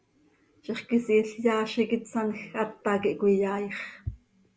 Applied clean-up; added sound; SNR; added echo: none; none; none; none.